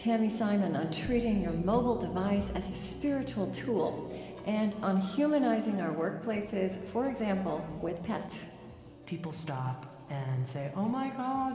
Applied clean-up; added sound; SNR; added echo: none; none; none; reverberation time 2.2 s.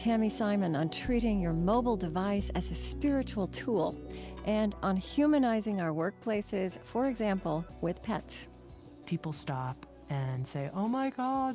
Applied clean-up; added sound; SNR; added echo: none; none; none; none.